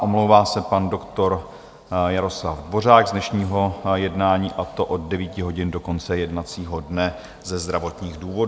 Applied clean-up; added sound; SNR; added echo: none; none; none; none.